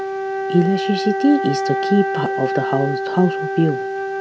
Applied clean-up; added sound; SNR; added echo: none; Wind instrument, woodwind instrument; 2 dB; none.